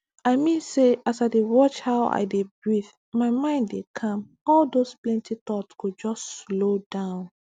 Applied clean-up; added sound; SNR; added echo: none; none; none; none.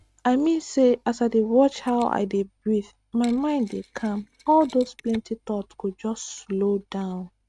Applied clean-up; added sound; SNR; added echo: neural mask model RNNoise.